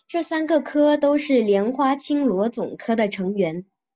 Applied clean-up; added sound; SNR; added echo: none; none; none; none.